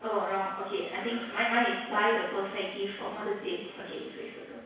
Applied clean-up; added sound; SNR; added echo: none; none; none; reverberation time 1.1 s.